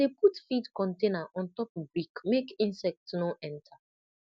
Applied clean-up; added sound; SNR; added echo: none; none; none; none.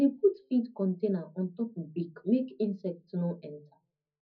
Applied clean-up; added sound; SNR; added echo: none; none; none; reverberation time 0.4 s.